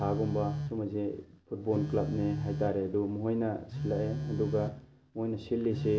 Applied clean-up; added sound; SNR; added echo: none; Telephone; 5 dB; none.